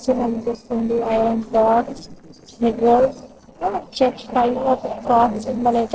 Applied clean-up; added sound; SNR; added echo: neural separator model SepFormer DNS4.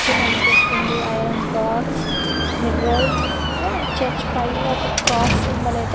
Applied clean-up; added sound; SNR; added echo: none; Door; -5 dB; none.